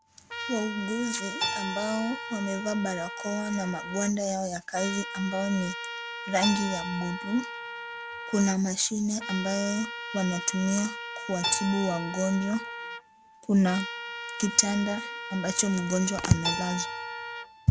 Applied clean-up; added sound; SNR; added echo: none; Trumpet + Keyboard (musical); 7 dB; none.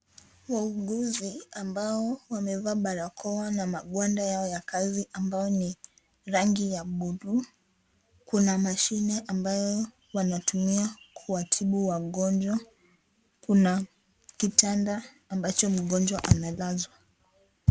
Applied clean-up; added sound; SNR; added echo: none; none; none; none.